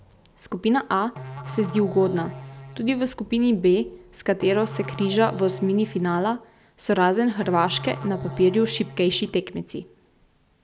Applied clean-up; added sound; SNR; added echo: none; Musical instrument; 13 dB; none.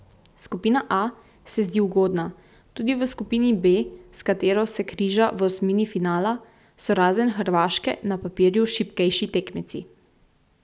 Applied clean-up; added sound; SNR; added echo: none; none; none; none.